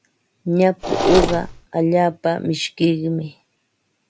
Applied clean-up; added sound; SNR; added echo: none; Mechanisms; 2 dB; none.